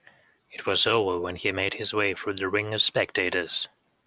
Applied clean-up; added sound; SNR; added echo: none; none; none; none.